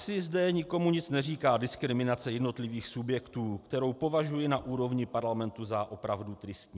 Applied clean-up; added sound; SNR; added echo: none; none; none; none.